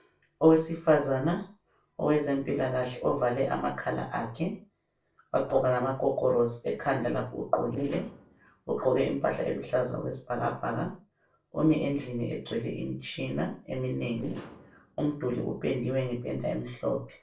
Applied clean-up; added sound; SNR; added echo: neural separator model SepFormer DNS4.